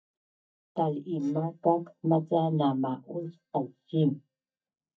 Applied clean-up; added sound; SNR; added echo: neural mask model DeepFilterNet 3.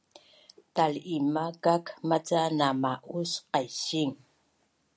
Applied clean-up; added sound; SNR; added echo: none; none; none; none.